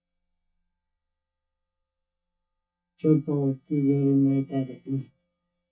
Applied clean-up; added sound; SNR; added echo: neural mask model DeepFilterNet 3.